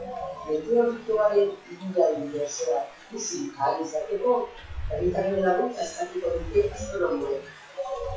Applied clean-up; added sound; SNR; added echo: classical method WPE with log-MMSE.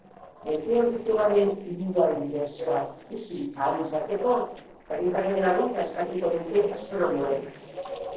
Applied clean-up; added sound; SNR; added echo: neural separator model SepFormer DNS4.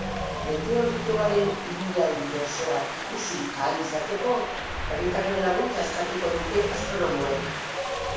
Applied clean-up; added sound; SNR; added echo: none; Wind; 4 dB; reverberation time 0.7 s.